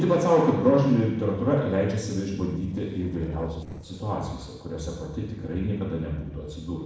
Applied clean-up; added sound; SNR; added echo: neural separator model SepFormer DNS4.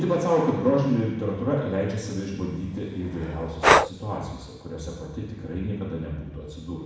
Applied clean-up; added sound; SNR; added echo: none; Breathing; -2 dB; reverberation time 1.1 s.